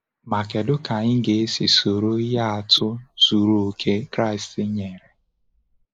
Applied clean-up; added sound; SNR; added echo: neural mask model Resemble Enhance denoiser.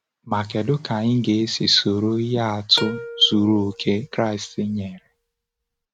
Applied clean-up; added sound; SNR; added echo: neural mask model RNNoise.